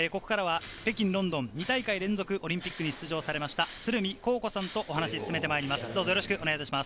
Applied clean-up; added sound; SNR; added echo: none; none; none; none.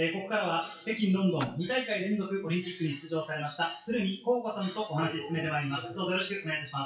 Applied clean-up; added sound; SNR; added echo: classical method WPE with log-MMSE.